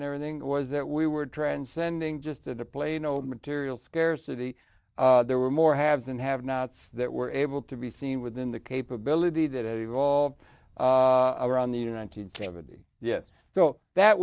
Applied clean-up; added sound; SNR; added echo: neural mask model DeepFilterNet 3.